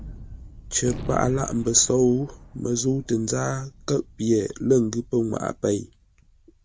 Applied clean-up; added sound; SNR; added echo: none; Gunshot, gunfire; 16 dB; none.